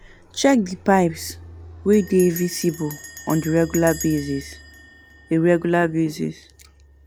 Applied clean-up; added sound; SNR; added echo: none; Bell + Fixed-wing aircraft, airplane; 17 dB; none.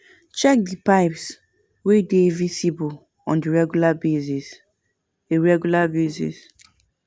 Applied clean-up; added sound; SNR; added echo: none; none; none; none.